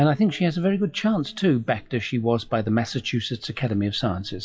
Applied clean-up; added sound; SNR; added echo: classical method WPE with log-MMSE.